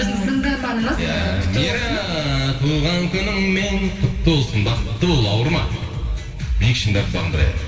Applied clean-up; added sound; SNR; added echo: none; none; none; reverberation time 2.5 s.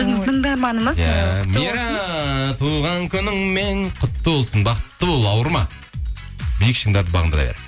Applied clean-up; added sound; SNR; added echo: none; none; none; none.